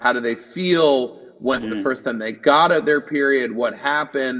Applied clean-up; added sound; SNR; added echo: neural separator model SepFormer DNS4.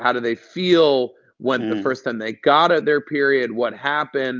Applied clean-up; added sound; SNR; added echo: none; none; none; none.